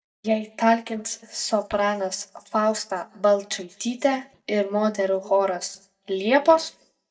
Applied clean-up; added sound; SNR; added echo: neural mask model DeepFilterNet 3.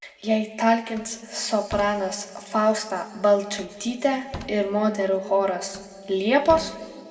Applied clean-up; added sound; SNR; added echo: none; Slam; 20 dB; reverberation time 1.9 s.